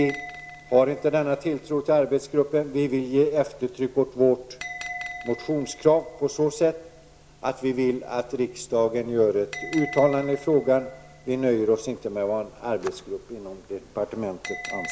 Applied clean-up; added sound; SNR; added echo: none; Bell; 17 dB; none.